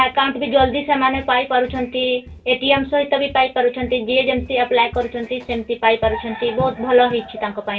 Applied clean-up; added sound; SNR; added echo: none; Walk, footsteps; 18 dB; reverberation time 0.2 s.